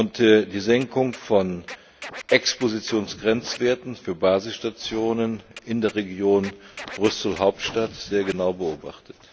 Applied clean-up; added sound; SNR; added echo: none; Scratching (performance technique); 19 dB; none.